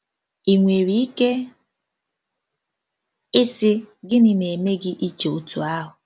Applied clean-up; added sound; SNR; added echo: none; none; none; none.